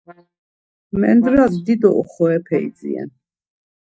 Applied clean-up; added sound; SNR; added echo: neural mask model DeepFilterNet 3.